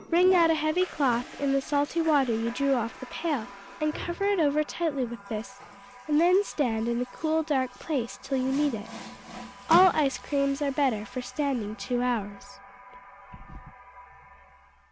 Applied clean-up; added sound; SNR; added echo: none; Water tap, faucet; 15 dB; none.